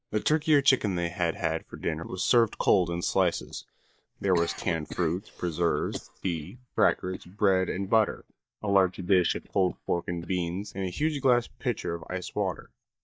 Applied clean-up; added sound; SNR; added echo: neural mask model DeepFilterNet 3.